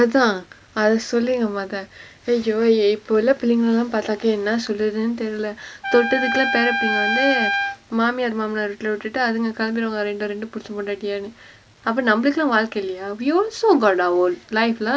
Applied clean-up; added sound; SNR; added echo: none; Trumpet; 3 dB; none.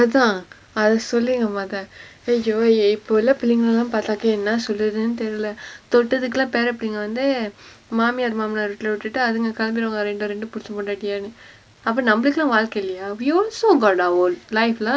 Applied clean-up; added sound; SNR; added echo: none; none; none; none.